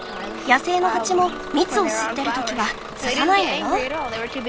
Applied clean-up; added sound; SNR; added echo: none; Bus / Engine; 13 dB; none.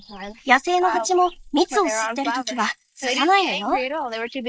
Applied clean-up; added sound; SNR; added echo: neural mask model Resemble Enhance denoiser.